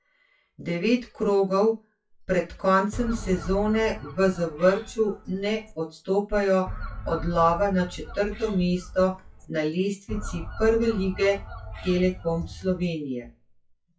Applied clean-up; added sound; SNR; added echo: classical method WPE with log-MMSE.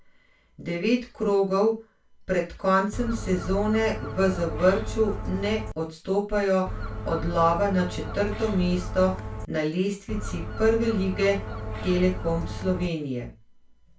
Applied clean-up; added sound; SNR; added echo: none; Gull, seagull; 6 dB; reverberation time 0.3 s.